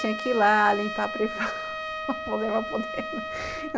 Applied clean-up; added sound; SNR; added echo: none; Trumpet; 6 dB; none.